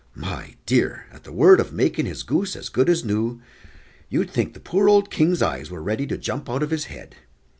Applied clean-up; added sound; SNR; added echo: none; none; none; none.